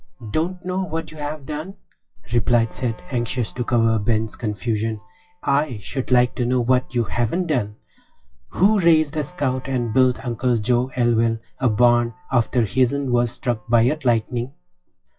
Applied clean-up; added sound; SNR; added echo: classical method WPE with log-MMSE.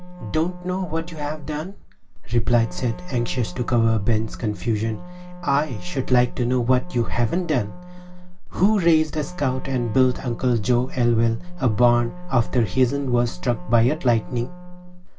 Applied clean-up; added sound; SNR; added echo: none; Wind instrument, woodwind instrument; 18 dB; reverberation time 0.2 s.